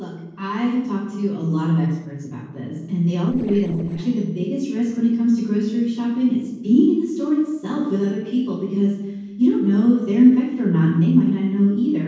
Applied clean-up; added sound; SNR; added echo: neural separator model SepFormer DNS4.